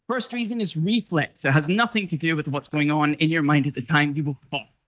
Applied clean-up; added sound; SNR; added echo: neural mask model DeepFilterNet 3.